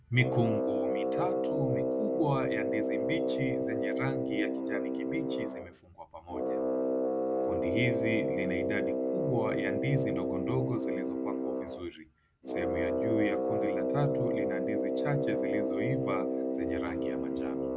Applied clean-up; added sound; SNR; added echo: none; Brass instrument; -5 dB; none.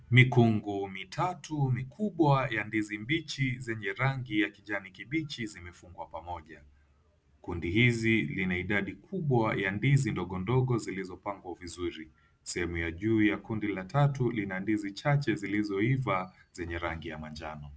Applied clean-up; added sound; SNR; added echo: none; none; none; none.